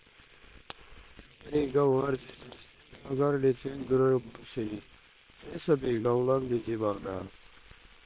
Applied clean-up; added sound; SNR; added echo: neural separator model SepFormer WHAM!.